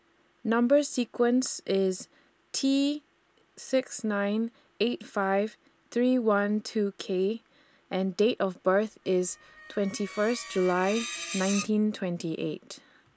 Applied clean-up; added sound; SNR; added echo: none; Screech; 12 dB; none.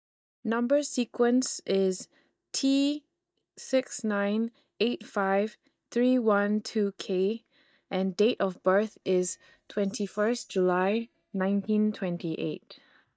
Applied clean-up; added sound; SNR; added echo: neural mask model DeepFilterNet 3.